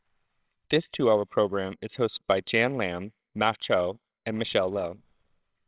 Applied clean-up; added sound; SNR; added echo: neural separator model SepFormer WHAMR!.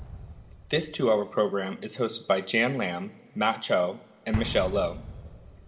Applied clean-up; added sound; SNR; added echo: none; Explosion; 12 dB; reverberation time 1.1 s.